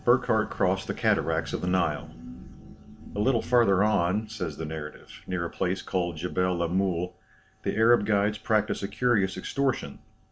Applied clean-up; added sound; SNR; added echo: none; none; none; none.